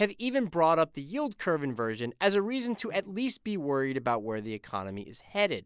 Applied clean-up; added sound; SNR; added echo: neural mask model Resemble Enhance denoiser.